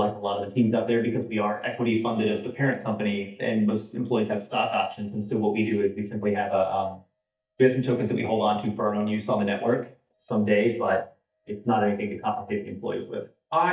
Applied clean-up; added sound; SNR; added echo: neural mask model DeepFilterNet 3.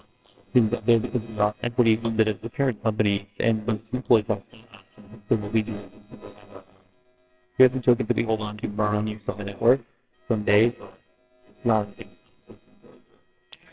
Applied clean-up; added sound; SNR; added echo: neural separator model SepFormer WHAMR!.